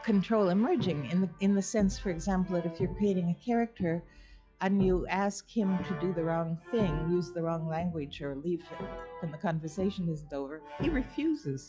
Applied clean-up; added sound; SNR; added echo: classical method log-MMSE.